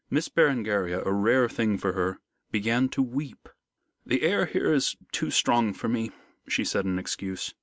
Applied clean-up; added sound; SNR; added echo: none; none; none; none.